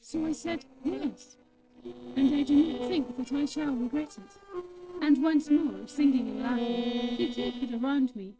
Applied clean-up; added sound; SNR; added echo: neural separator model SepFormer DNS4.